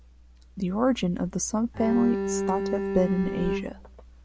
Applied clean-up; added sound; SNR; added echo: none; Bowed string instrument; 2 dB; none.